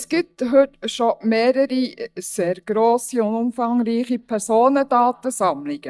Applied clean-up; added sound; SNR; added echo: neural mask model DeepFilterNet 3.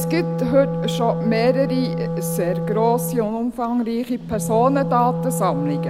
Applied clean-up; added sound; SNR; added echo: none; Wind instrument, woodwind instrument; 3 dB; none.